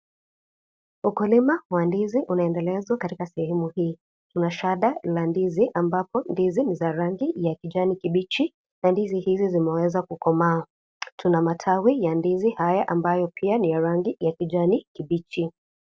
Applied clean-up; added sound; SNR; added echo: none; none; none; none.